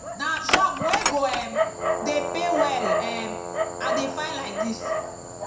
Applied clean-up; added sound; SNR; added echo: none; Dog; -1 dB; reverberation time 0.6 s.